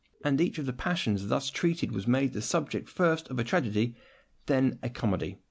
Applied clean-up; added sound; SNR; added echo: none; none; none; none.